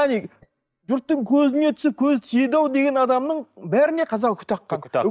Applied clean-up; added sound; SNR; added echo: neural mask model DeepFilterNet 3.